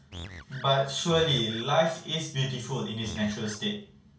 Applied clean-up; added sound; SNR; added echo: none; Animal; 16 dB; reverberation time 0.3 s.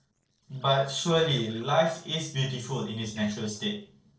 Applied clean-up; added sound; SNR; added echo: neural separator model SepFormer DNS4.